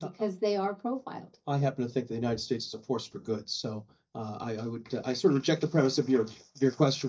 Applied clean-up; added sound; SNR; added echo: neural mask model DeepFilterNet 3.